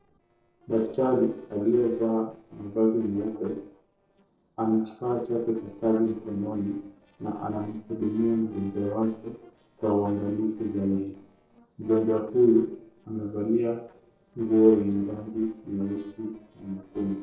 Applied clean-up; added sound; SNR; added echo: neural separator model SepFormer DNS4.